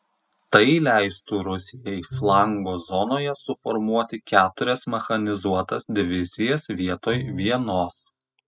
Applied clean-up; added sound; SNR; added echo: classical method spectral subtraction.